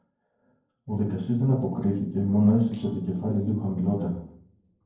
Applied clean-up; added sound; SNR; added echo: neural separator model SepFormer DNS4.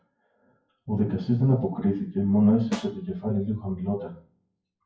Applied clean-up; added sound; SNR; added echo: classical method WPE with log-MMSE.